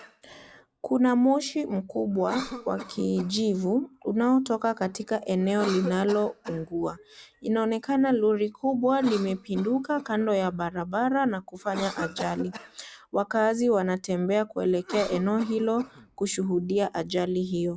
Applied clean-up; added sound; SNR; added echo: none; Cough; 17 dB; none.